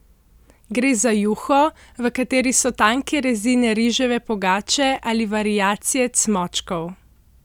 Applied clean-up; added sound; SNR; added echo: none; none; none; none.